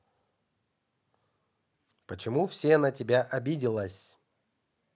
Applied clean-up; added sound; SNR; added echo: none; none; none; none.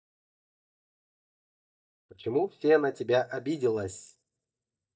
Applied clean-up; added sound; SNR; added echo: neural mask model DeepFilterNet 3.